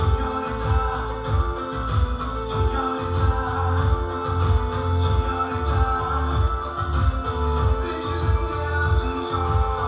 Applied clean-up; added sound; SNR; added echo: none; Wind instrument, woodwind instrument; 10 dB; reverberation time 0.7 s.